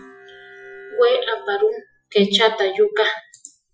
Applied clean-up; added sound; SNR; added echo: classical method Wiener filter.